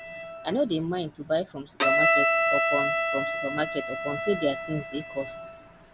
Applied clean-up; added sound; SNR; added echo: none; Bowed string instrument; -3 dB; none.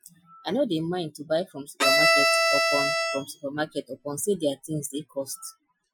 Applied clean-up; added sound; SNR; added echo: classical method Wiener filter.